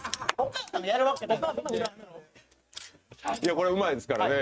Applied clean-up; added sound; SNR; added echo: neural mask model RNNoise.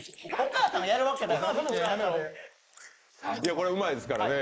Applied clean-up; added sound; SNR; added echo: neural mask model Resemble Enhance denoiser.